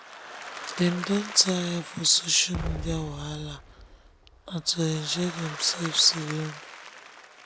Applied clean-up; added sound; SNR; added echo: none; Applause + Explosion; 11 dB; none.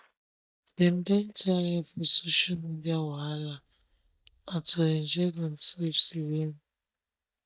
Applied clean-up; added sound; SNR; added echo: neural mask model DeepFilterNet 3.